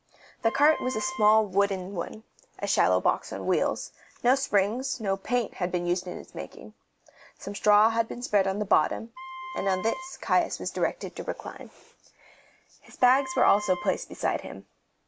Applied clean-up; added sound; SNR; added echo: none; Wind instrument, woodwind instrument; 13 dB; none.